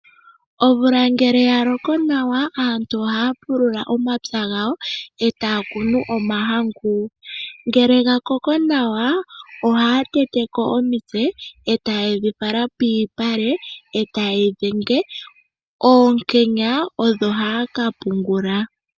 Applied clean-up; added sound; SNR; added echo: none; none; none; none.